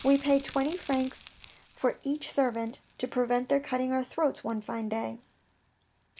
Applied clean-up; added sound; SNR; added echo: none; Crackle; 19 dB; none.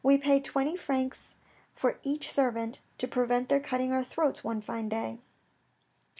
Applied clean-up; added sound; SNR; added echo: none; none; none; none.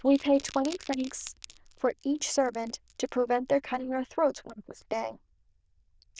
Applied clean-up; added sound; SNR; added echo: neural diffusion model UNIVERSE++.